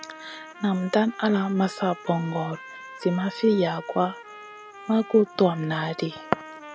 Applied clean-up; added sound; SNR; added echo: none; Trumpet; 17 dB; none.